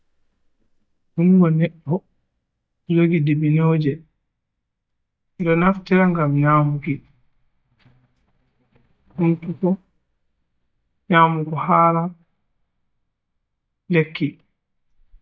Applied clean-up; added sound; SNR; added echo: neural mask model DeepFilterNet 3.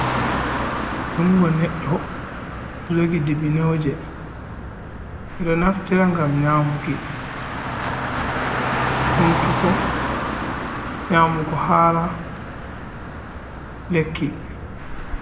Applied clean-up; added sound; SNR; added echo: none; Car; 3 dB; reverberation time 1.4 s.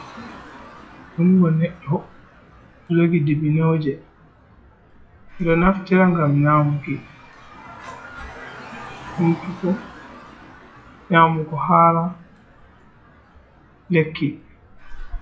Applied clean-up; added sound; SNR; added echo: classical method WPE with log-MMSE.